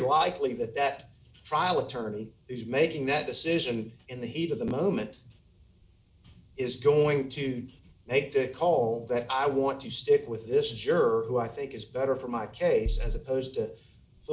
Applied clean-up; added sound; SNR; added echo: none; Bass drum; -1 dB; none.